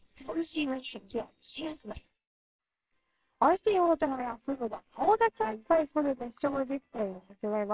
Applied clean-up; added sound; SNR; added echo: neural separator model SepFormer WHAMR!.